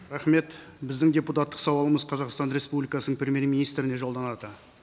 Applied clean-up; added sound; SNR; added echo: none; none; none; none.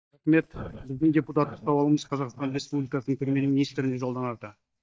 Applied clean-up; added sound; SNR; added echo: neural mask model DeepFilterNet 3.